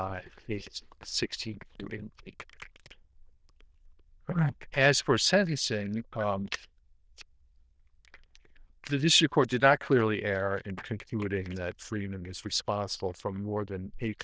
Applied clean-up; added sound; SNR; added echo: neural diffusion model UNIVERSE++.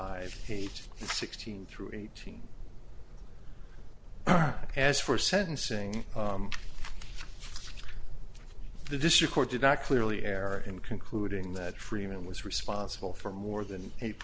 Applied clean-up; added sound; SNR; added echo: none; none; none; none.